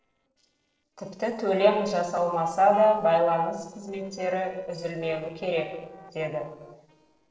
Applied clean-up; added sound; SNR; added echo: neural separator model SepFormer DNS4.